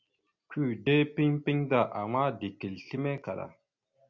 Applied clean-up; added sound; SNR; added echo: none; none; none; none.